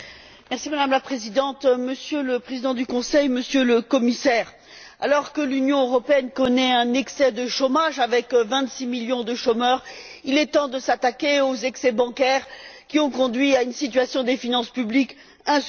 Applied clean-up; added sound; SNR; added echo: none; none; none; none.